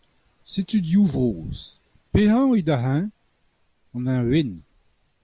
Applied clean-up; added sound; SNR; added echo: none; none; none; none.